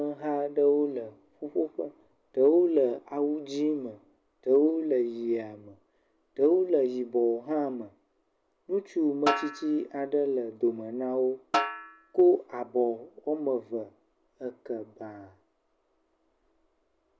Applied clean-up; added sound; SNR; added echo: none; Snare drum; 6 dB; none.